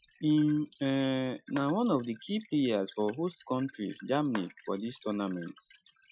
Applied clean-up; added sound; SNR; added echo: classical method Wiener filter.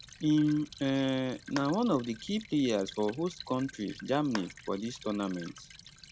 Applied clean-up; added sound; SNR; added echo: none; Stream / Trickle, dribble + Clapping; 17 dB; none.